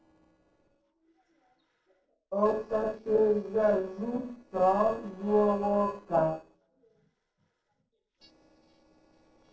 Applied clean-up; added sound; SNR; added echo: neural separator model SepFormer DNS4.